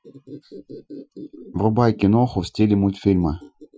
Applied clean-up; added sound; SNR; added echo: classical method Wiener filter.